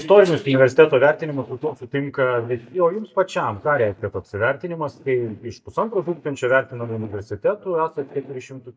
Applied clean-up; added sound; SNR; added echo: neural mask model DeepFilterNet 3.